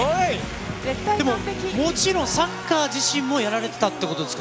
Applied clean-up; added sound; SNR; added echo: none; Bowed string instrument; 17 dB; none.